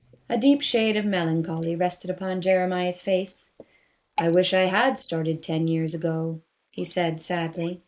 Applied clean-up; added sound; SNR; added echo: neural mask model Resemble Enhance denoiser.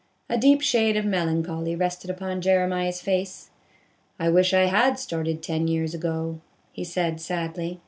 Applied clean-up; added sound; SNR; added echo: none; none; none; none.